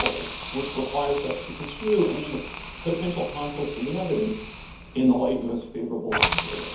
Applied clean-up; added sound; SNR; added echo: none; Hiss; 4 dB; reverberation time 0.5 s.